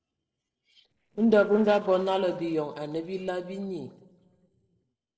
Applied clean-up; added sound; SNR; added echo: neural separator model SepFormer DNS4.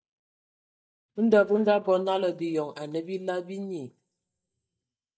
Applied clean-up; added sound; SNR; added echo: neural mask model DeepFilterNet 3.